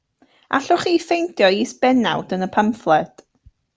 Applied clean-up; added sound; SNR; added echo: none; none; none; none.